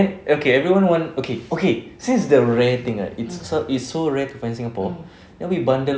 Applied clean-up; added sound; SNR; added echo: none; none; none; none.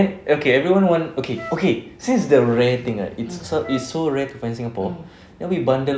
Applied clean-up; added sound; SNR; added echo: none; Wind instrument, woodwind instrument; 18 dB; none.